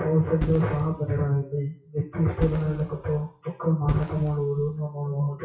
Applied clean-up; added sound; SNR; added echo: classical method WPE with log-MMSE.